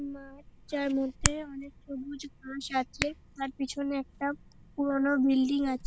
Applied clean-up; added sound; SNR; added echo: none; Hands; 8 dB; none.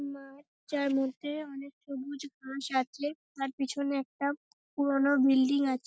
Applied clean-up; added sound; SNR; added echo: none; none; none; none.